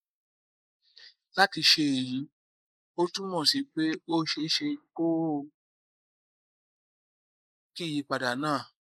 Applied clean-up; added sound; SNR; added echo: neural mask model Resemble Enhance denoiser.